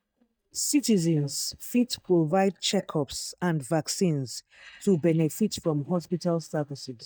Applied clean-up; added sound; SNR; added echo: neural mask model DeepFilterNet 3.